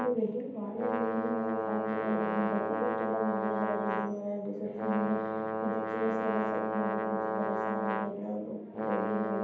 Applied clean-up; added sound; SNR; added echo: none; Brass instrument; 0 dB; reverberation time 0.8 s.